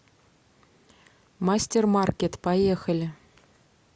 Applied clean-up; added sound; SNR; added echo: none; none; none; none.